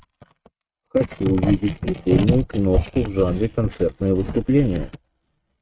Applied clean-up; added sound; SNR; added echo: neural mask model RNNoise.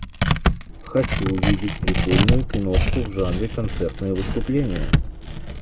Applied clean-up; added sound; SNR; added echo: none; Tearing; -3 dB; none.